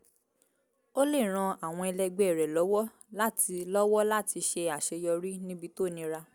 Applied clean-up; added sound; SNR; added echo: none; none; none; none.